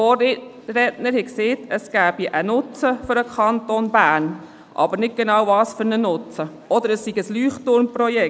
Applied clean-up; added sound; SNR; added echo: none; none; none; none.